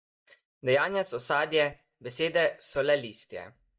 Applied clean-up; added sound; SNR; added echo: neural mask model DeepFilterNet 3.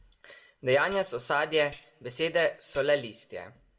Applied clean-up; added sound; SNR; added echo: none; Tambourine; 12 dB; reverberation time 0.3 s.